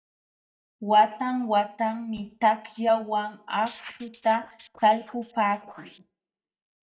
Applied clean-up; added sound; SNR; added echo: neural mask model DeepFilterNet 3.